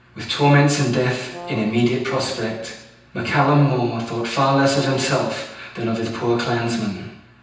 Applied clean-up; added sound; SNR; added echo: none; Brass instrument; 18 dB; reverberation time 0.9 s.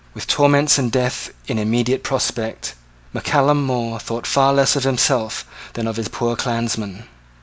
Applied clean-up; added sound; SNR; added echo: none; none; none; none.